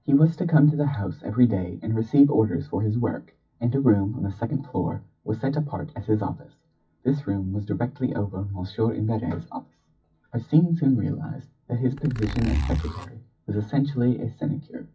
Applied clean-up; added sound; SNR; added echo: classical method WPE with log-MMSE.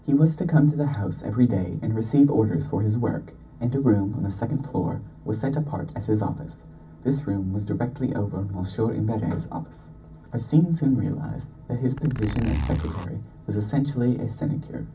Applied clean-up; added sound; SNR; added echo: none; Zipper (clothing); 6 dB; reverberation time 0.4 s.